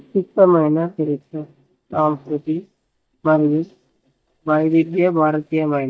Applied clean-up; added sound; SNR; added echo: neural mask model DeepFilterNet 3.